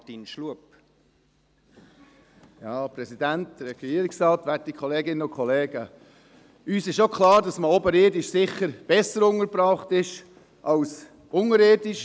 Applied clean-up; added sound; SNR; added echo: none; none; none; none.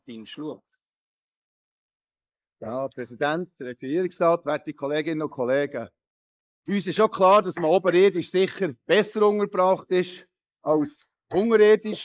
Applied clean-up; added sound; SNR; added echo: neural mask model Resemble Enhance denoiser.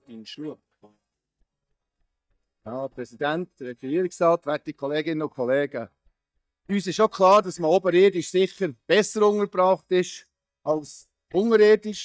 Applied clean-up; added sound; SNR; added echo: neural mask model DeepFilterNet 3.